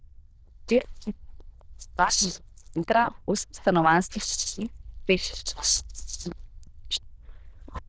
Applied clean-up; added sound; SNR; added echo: neural diffusion model UNIVERSE++.